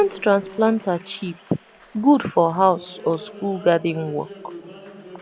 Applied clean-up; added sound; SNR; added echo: none; Applause; 19 dB; none.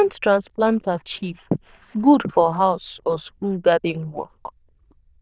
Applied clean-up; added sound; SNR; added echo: neural diffusion model UNIVERSE++.